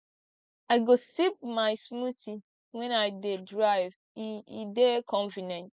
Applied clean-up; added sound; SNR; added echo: none; none; none; none.